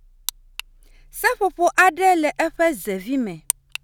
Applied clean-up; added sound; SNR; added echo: none; none; none; none.